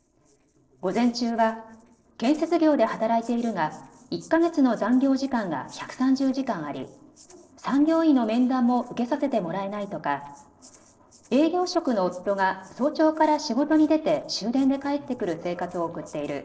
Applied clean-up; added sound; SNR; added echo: neural separator model SepFormer DNS4.